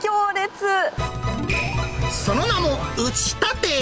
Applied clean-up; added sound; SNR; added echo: none; none; none; none.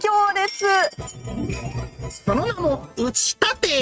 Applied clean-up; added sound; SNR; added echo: neural mask model RNNoise.